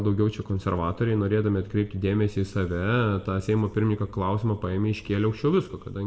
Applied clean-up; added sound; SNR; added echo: none; none; none; reverberation time 1.1 s.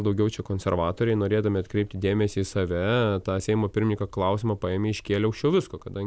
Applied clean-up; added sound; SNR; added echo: none; none; none; none.